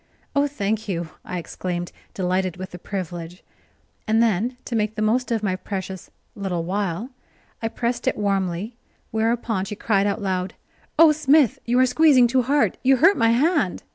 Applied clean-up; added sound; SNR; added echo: none; none; none; none.